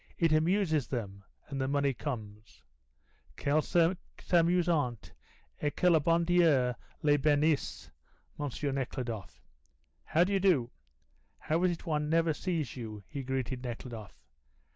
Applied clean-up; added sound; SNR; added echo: none; none; none; none.